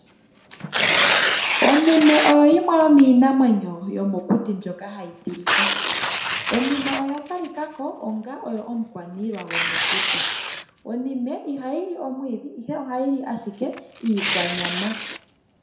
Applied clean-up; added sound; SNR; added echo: none; Tearing; 2 dB; reverberation time 0.6 s.